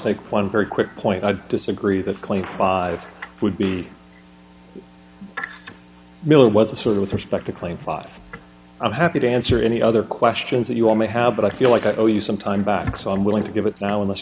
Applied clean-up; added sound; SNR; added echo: none; none; none; none.